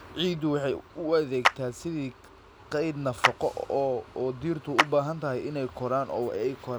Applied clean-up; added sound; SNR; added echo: none; Clapping; 3 dB; none.